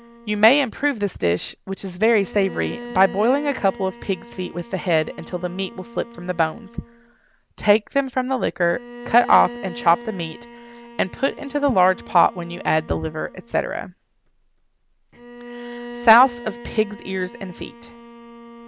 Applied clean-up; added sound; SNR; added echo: none; Bowed string instrument; 16 dB; none.